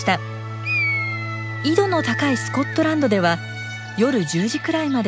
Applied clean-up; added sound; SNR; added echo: none; none; none; none.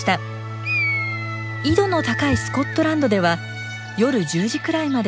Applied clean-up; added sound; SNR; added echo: none; Walk, footsteps / Bird vocalization, bird call, bird song; 12 dB; none.